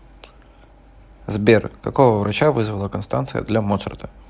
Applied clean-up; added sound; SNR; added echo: none; none; none; none.